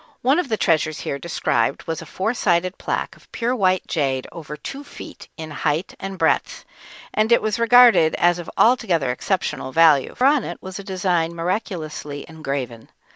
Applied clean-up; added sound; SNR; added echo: none; none; none; none.